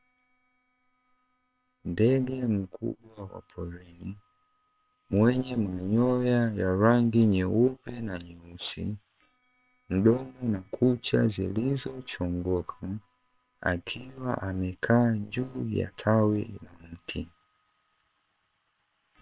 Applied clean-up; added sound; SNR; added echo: neural separator model SepFormer WHAM!.